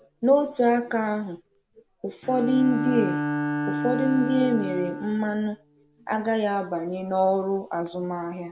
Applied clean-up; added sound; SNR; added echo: none; Bowed string instrument; 7 dB; none.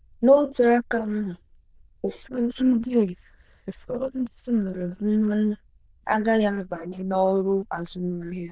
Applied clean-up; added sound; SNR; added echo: neural diffusion model UNIVERSE++.